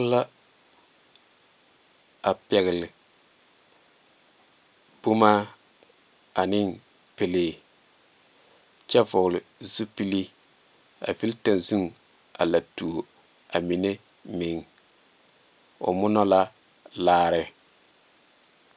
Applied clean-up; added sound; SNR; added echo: none; none; none; none.